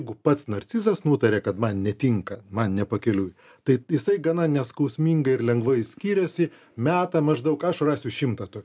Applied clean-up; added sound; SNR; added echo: none; none; none; none.